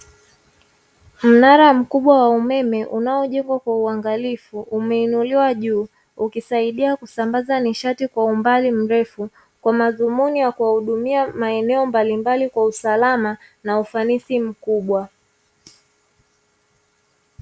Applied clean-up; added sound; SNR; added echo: none; none; none; none.